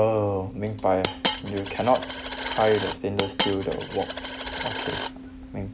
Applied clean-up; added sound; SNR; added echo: none; Coin (dropping); 5 dB; none.